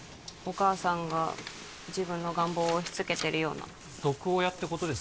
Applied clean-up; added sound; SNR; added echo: none; none; none; none.